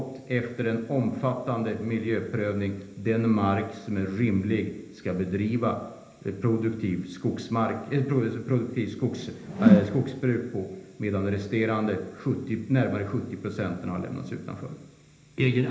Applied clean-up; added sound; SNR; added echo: none; Whoosh, swoosh, swish; -3 dB; reverberation time 1.0 s.